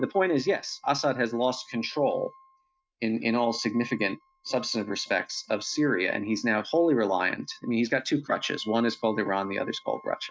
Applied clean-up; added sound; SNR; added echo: neural mask model RNNoise.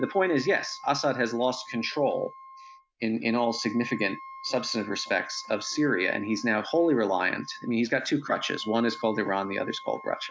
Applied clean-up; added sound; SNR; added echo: none; Wind instrument, woodwind instrument; 17 dB; none.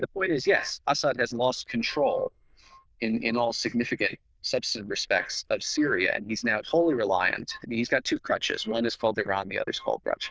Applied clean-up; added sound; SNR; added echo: neural diffusion model UNIVERSE++.